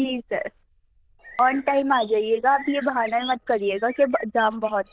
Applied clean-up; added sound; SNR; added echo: neural diffusion model UNIVERSE++.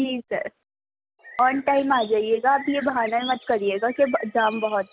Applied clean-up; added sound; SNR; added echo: none; Bird; 17 dB; none.